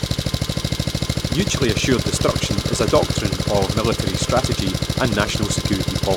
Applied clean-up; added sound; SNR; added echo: none; Engine; -1 dB; none.